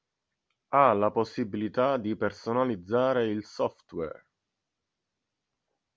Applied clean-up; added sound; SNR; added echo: none; none; none; none.